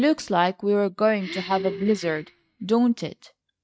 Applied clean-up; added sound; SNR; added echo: neural mask model RNNoise.